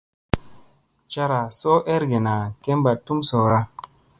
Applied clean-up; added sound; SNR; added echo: none; none; none; none.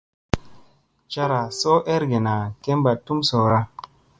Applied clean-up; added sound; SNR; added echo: none; Plucked string instrument; 19 dB; none.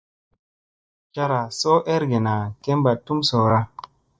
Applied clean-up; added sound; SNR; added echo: neural mask model DeepFilterNet 3.